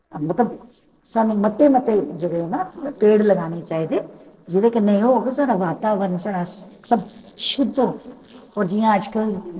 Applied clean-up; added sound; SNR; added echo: neural separator model SepFormer DNS4.